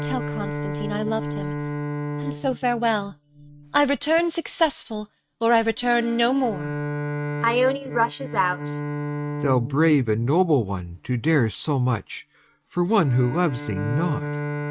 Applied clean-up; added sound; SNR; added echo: neural mask model RNNoise.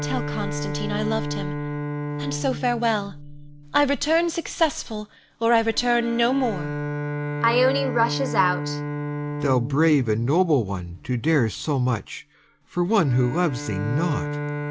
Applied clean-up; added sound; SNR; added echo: none; Bowed string instrument; 7 dB; none.